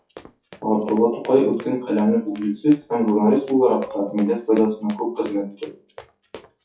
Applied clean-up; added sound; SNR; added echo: classical method WPE with log-MMSE.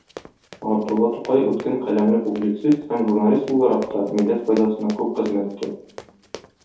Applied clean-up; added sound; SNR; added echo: none; Run; 19 dB; reverberation time 0.6 s.